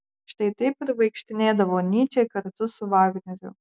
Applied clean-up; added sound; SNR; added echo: none; none; none; none.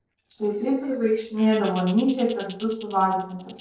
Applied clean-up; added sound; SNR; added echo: neural separator model SepFormer DNS4.